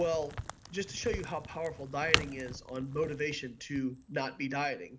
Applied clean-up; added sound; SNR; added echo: none; Crack; 5 dB; none.